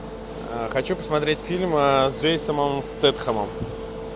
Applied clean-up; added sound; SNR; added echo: none; none; none; none.